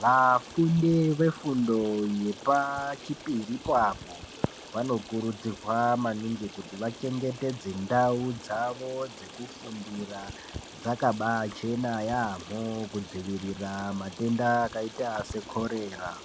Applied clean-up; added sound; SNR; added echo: none; Stream; 16 dB; none.